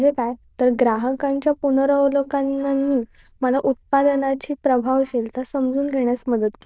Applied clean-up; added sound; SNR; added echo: neural diffusion model UNIVERSE++.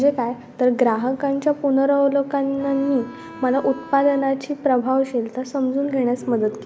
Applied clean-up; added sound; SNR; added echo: none; Bowed string instrument; 18 dB; none.